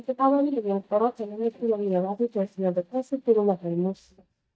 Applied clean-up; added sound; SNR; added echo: neural mask model DeepFilterNet 3.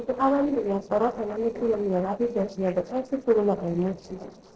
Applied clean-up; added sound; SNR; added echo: neural separator model SepFormer DNS4.